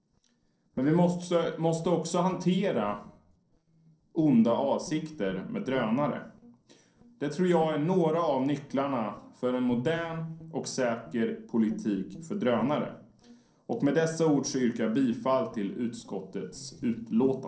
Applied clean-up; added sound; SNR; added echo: neural separator model SepFormer DNS4.